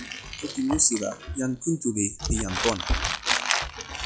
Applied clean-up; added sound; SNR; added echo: classical method log-MMSE.